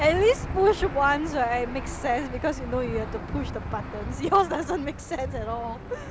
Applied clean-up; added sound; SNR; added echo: none; Engine / Aircraft; 8 dB; none.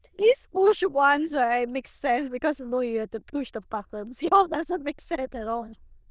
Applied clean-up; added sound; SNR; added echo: neural diffusion model UNIVERSE++.